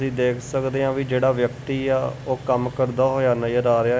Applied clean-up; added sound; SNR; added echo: none; none; none; none.